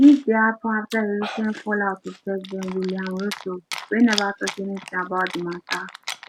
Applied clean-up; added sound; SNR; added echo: none; Chewing, mastication; 14 dB; none.